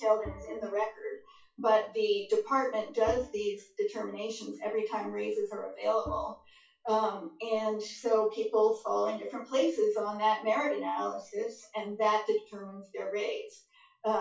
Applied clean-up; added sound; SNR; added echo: classical method WPE with log-MMSE.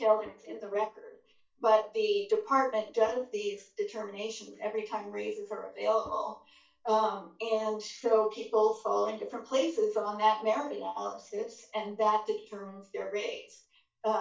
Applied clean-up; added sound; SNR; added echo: neural mask model DeepFilterNet 3.